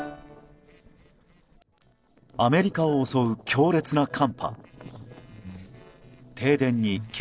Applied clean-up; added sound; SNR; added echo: neural separator model SepFormer DNS4.